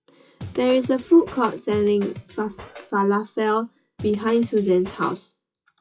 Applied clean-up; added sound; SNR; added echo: classical method WPE with log-MMSE.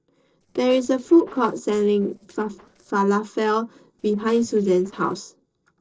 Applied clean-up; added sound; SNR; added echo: neural separator model SepFormer DNS4.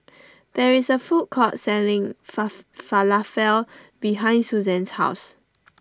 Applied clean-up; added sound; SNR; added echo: none; none; none; none.